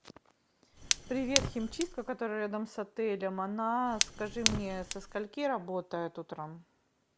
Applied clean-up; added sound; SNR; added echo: none; Fire; 0 dB; none.